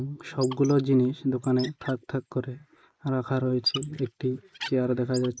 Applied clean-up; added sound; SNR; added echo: neural mask model Resemble Enhance denoiser.